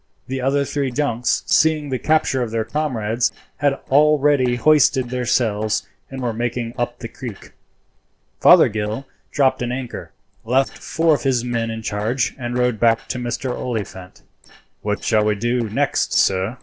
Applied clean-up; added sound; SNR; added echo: neural separator model SepFormer DNS4.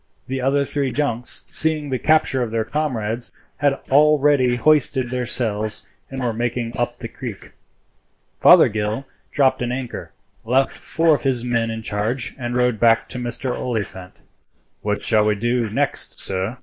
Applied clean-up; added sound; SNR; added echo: neural mask model Resemble Enhance denoiser.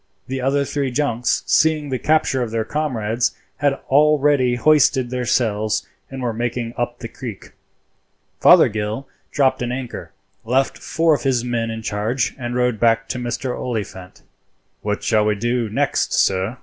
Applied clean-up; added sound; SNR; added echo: none; none; none; none.